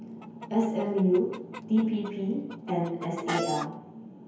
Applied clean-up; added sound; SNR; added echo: none; Chicken, rooster; 11 dB; reverberation time 0.9 s.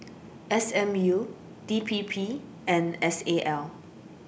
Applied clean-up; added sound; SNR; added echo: none; none; none; none.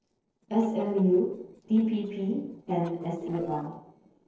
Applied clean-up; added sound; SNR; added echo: neural separator model SepFormer DNS4.